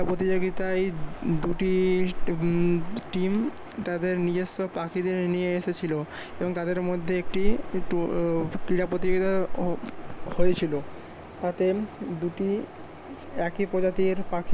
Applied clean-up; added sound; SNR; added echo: none; Cricket / Frog; 2 dB; none.